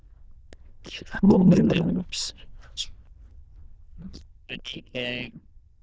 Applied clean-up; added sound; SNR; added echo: neural diffusion model UNIVERSE++.